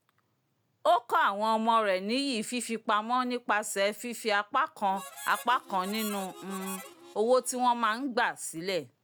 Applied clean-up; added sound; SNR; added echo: none; Harmonica; 15 dB; none.